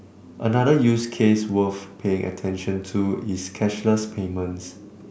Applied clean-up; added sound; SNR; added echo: none; none; none; none.